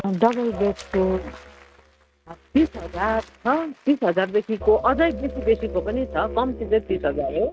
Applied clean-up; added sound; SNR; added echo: neural mask model RNNoise.